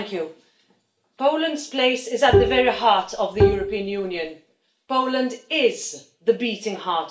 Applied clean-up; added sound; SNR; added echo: none; Bowed string instrument; -1 dB; reverberation time 0.3 s.